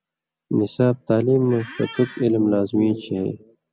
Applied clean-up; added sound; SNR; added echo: none; Squeak; 17 dB; none.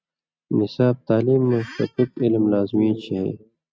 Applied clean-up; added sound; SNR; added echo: neural mask model RNNoise.